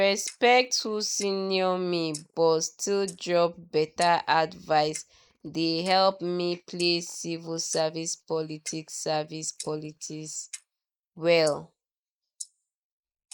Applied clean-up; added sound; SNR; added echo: neural mask model Resemble Enhance denoiser.